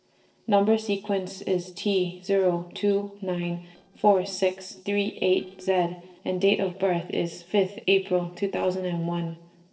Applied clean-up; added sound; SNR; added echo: neural separator model SepFormer DNS4.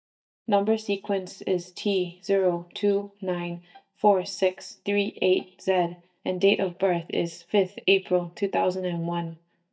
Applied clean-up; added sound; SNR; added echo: neural mask model DeepFilterNet 3.